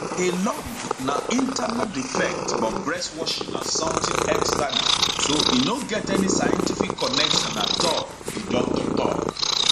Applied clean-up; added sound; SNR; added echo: none; Purr; -2 dB; none.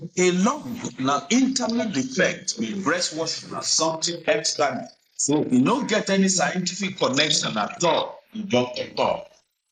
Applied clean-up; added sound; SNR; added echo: neural mask model Resemble Enhance denoiser.